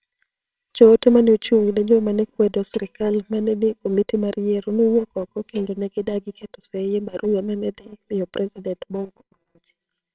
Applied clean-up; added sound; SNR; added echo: neural separator model SepFormer WHAMR!.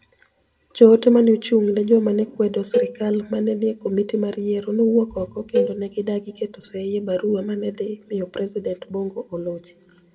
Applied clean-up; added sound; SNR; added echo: none; Cowbell; 7 dB; reverberation time 0.5 s.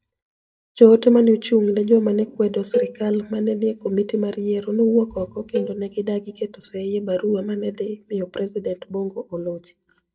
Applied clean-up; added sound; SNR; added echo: neural mask model DeepFilterNet 3.